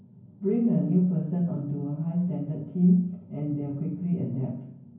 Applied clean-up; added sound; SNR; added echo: none; none; none; reverberation time 0.9 s.